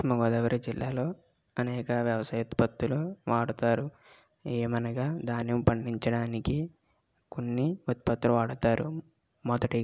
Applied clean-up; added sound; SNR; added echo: none; none; none; none.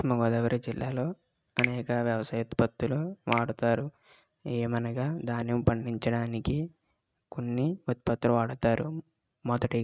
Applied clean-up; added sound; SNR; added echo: neural mask model RNNoise.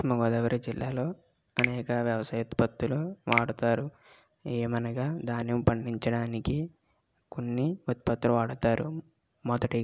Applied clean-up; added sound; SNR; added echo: none; Finger snapping; 8 dB; none.